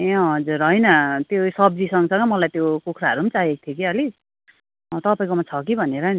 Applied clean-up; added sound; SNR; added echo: none; none; none; none.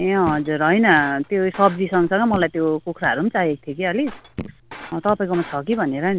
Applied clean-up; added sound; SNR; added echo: none; Shatter + Raindrop / Drip; 18 dB; none.